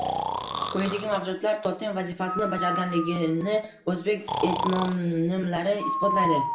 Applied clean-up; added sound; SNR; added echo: none; Breathing; 4 dB; reverberation time 0.5 s.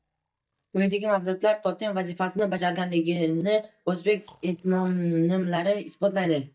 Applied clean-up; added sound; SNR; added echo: neural mask model DeepFilterNet 3.